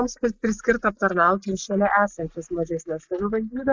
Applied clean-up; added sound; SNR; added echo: neural mask model Resemble Enhance denoiser.